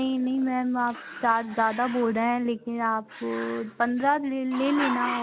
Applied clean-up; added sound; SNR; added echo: none; Growling; 12 dB; none.